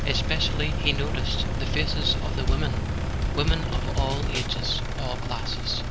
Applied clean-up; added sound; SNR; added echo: none; Engine + Bass drum / Snare drum / Drum kit; -5 dB; none.